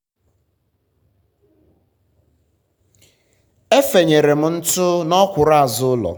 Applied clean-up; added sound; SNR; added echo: none; none; none; none.